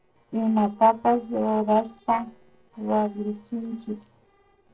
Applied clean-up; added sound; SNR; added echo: neural separator model SepFormer DNS4.